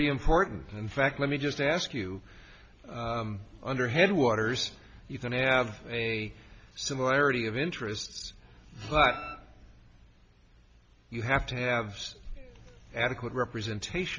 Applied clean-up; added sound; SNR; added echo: none; Wind instrument, woodwind instrument; 10 dB; none.